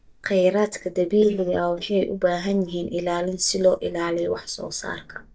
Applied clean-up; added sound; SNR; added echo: neural mask model DeepFilterNet 3.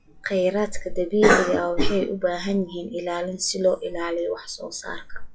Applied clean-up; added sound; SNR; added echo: classical method WPE with log-MMSE.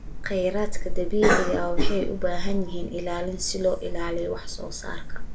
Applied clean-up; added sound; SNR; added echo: none; Cough; -4 dB; reverberation time 0.4 s.